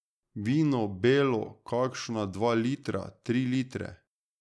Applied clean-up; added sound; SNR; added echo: none; none; none; none.